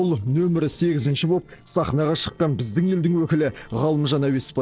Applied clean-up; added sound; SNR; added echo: neural separator model SepFormer DNS4.